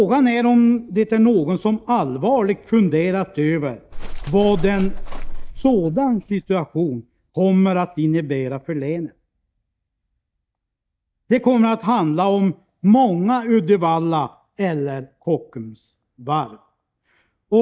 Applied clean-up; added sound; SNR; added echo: neural mask model DeepFilterNet 3.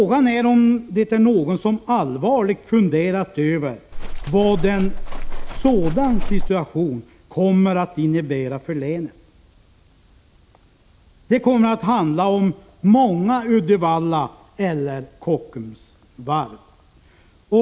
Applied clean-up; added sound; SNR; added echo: none; Livestock, farm animals, working animals; 1 dB; none.